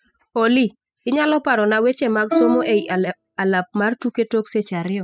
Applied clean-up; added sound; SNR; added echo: classical method spectral subtraction.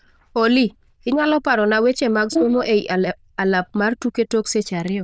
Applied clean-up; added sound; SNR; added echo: neural diffusion model UNIVERSE++.